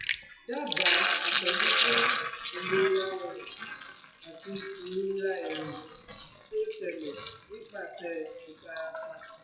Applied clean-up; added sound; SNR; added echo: classical method WPE with log-MMSE.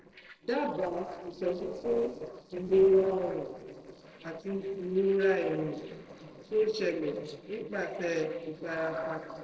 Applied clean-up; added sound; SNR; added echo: neural separator model SepFormer DNS4.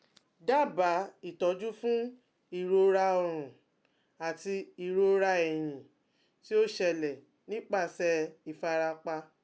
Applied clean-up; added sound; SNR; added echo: none; none; none; none.